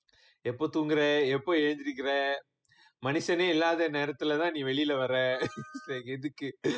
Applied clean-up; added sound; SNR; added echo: classical method spectral subtraction.